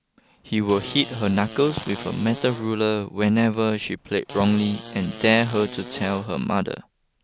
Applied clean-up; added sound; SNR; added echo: none; Fart; 15 dB; none.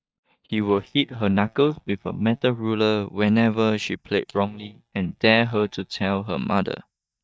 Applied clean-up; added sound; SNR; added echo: neural mask model DeepFilterNet 3.